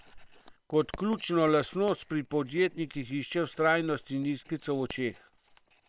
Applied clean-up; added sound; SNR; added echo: neural separator model SepFormer WHAM!.